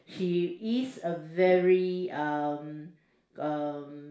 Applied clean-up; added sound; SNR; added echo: none; none; none; reverberation time 0.5 s.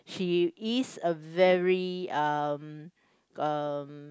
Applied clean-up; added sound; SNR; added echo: none; none; none; none.